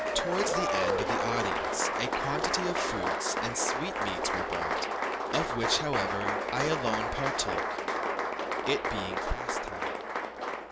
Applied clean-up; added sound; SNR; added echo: none; Applause; -4 dB; none.